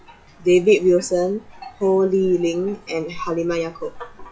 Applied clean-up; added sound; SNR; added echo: classical method log-MMSE.